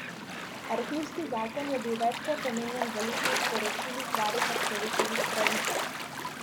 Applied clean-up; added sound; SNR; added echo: none; Gull, seagull / Waves, surf; -2 dB; none.